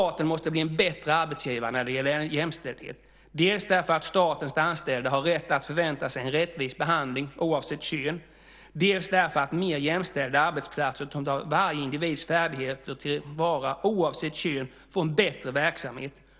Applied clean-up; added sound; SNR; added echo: none; none; none; none.